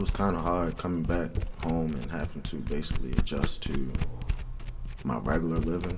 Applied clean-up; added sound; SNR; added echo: none; Domestic sounds, home sounds; -1 dB; reverberation time 1.5 s.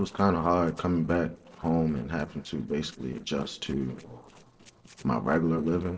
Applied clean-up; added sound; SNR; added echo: neural separator model SepFormer DNS4.